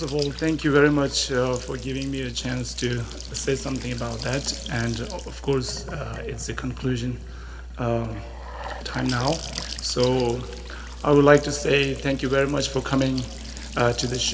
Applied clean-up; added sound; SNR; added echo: none; Trickle, dribble / Bathtub (filling or washing) / Sink (filling or washing) / Gurgling / Splash, splatter; 15 dB; reverberation time 1.5 s.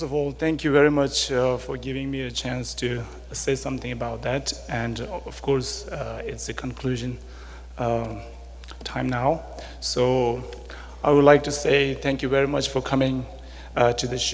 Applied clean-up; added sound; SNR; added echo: none; none; none; none.